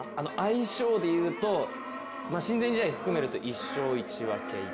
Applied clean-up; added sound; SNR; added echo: none; Brass instrument; 9 dB; none.